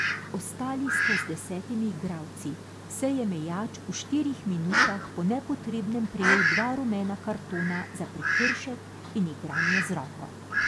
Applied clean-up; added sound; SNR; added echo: none; Fowl; 0 dB; none.